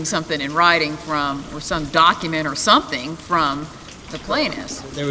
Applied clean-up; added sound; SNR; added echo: none; Rain + Toilet flush; 17 dB; none.